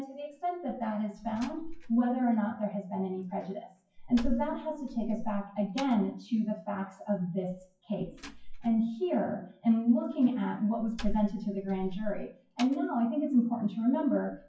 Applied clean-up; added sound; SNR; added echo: classical method WPE with log-MMSE.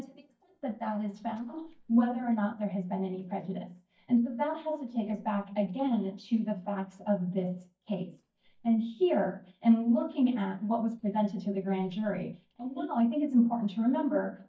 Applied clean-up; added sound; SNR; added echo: neural mask model DeepFilterNet 3.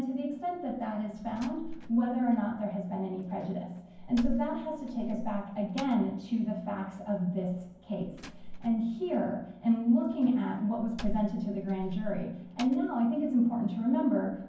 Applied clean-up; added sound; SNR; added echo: none; Slam; 12 dB; reverberation time 0.9 s.